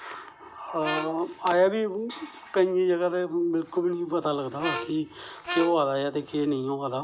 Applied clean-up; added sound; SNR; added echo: none; Harmonica; 7 dB; reverberation time 0.4 s.